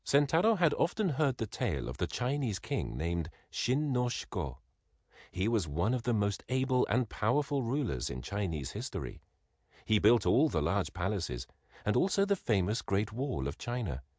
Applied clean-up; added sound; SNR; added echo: none; none; none; none.